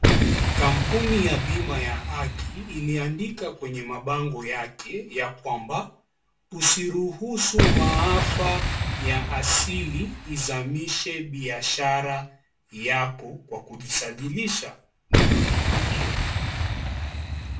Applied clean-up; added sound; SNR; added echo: none; Boom; -2 dB; reverberation time 0.3 s.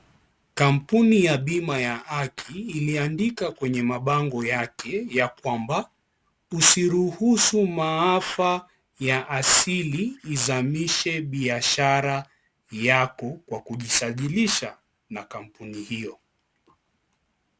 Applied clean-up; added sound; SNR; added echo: none; none; none; none.